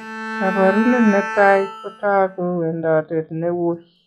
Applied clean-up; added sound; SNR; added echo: classical method log-MMSE.